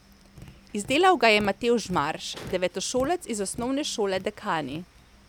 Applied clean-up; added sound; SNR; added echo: none; Tap; 19 dB; none.